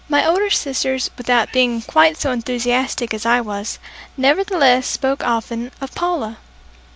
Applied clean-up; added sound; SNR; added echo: none; none; none; none.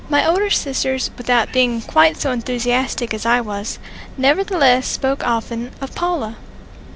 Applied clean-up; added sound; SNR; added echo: none; Subway, metro, underground; 15 dB; none.